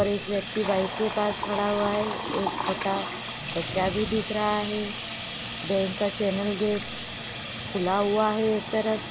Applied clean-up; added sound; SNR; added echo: none; Sink (filling or washing) / Water tap, faucet; 6 dB; none.